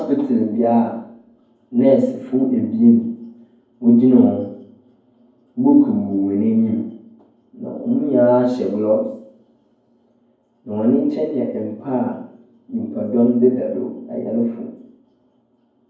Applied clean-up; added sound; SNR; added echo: none; none; none; reverberation time 0.9 s.